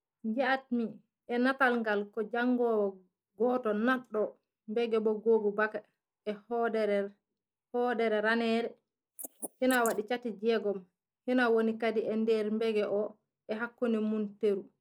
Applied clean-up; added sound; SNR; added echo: neural mask model Resemble Enhance denoiser.